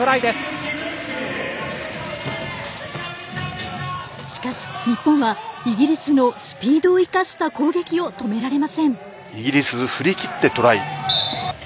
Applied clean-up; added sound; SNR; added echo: none; none; none; none.